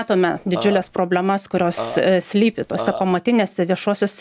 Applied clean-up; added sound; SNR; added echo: none; Burping, eructation; 10 dB; none.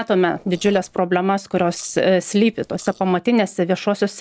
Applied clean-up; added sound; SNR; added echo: neural separator model SepFormer DNS4.